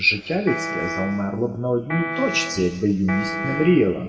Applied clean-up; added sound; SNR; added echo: none; Piano; 7 dB; reverberation time 1.8 s.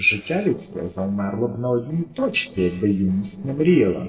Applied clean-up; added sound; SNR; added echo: neural separator model SepFormer DNS4.